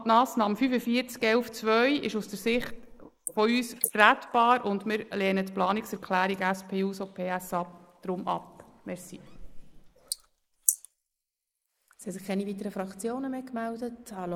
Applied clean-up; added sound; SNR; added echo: neural mask model Resemble Enhance denoiser.